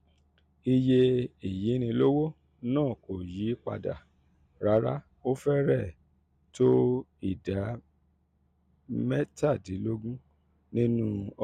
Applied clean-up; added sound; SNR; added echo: none; none; none; none.